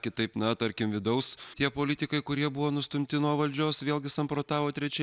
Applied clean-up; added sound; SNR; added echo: none; none; none; none.